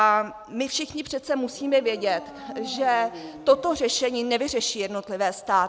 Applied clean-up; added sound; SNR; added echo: none; Dog; 18 dB; none.